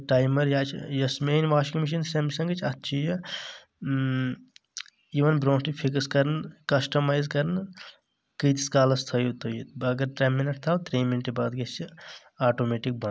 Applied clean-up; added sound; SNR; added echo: none; none; none; none.